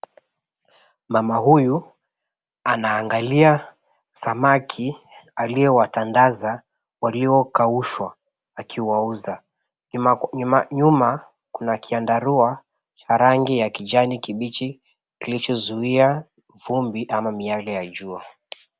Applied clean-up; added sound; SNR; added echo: none; none; none; none.